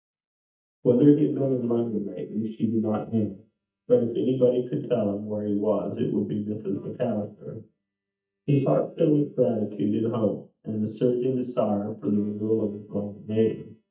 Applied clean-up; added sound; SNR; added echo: neural mask model DeepFilterNet 3.